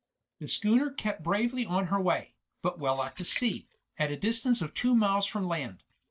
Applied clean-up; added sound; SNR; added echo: neural mask model DeepFilterNet 3.